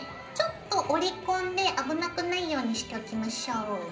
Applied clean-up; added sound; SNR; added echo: none; none; none; reverberation time 0.5 s.